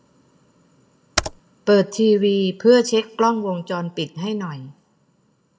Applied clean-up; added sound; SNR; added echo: none; Computer keyboard; 9 dB; reverberation time 0.8 s.